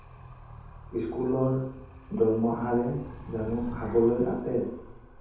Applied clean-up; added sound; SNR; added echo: none; Animal; 15 dB; reverberation time 0.9 s.